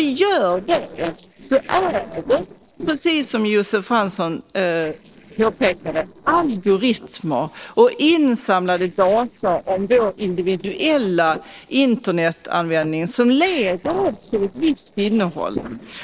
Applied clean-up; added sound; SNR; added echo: neural separator model SepFormer DNS4.